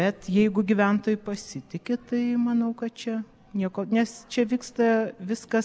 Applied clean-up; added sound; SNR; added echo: none; none; none; none.